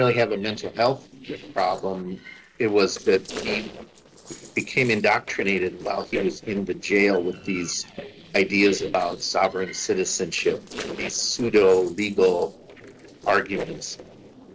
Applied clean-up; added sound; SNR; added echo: neural separator model SepFormer DNS4.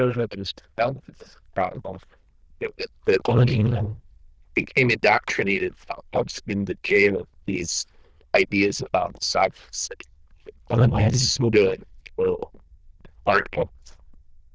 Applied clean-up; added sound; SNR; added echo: neural diffusion model UNIVERSE++.